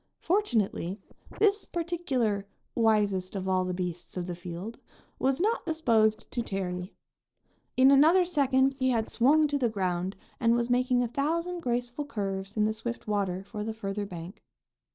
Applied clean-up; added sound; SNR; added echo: neural separator model SepFormer DNS4.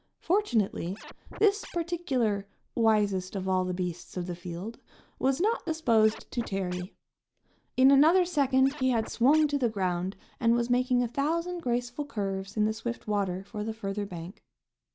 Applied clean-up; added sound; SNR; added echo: none; Scratching (performance technique); 18 dB; none.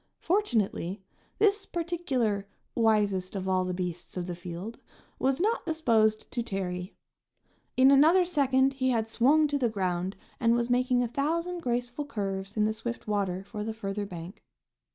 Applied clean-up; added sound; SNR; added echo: none; none; none; none.